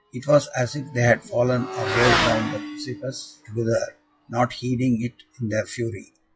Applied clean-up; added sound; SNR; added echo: classical method log-MMSE.